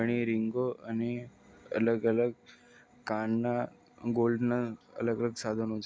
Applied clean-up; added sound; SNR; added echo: none; none; none; none.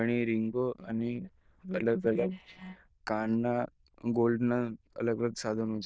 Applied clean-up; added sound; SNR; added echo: neural diffusion model UNIVERSE++.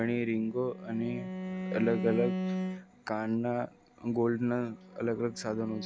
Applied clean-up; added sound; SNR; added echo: none; Bowed string instrument; 6 dB; none.